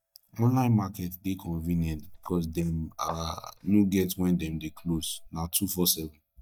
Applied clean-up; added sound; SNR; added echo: neural mask model DeepFilterNet 3.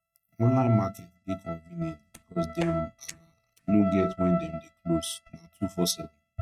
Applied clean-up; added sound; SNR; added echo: neural mask model RNNoise.